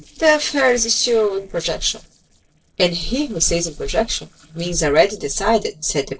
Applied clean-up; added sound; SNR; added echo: neural separator model SepFormer DNS4.